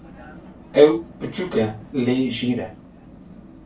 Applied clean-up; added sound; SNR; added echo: none; Vehicle; 20 dB; reverberation time 0.2 s.